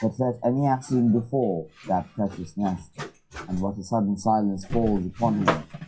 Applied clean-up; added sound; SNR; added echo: classical method WPE with log-MMSE.